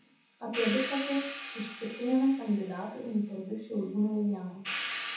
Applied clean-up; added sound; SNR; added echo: none; Hi-hat; 7 dB; reverberation time 0.7 s.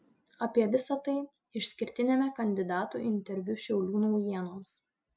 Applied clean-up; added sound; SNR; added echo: none; none; none; none.